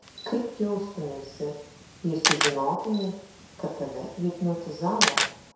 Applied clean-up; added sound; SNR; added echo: none; Camera; 1 dB; reverberation time 0.7 s.